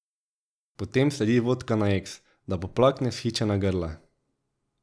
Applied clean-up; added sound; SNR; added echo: none; none; none; none.